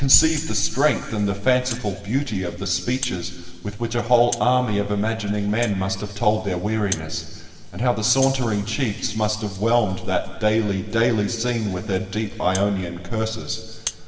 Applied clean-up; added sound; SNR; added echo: none; Rattle (instrument); 19 dB; reverberation time 2.0 s.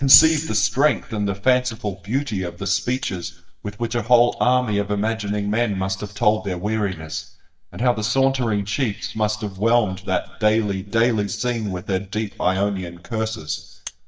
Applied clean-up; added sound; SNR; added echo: neural mask model DeepFilterNet 3.